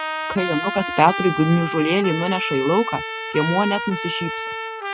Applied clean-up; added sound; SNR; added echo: none; Trumpet; 6 dB; none.